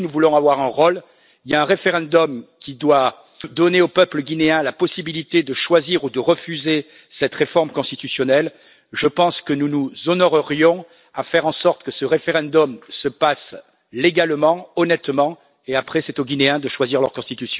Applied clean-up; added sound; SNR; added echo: none; none; none; none.